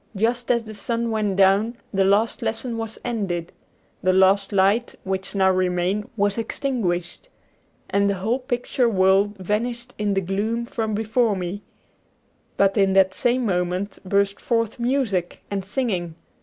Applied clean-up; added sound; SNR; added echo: none; none; none; none.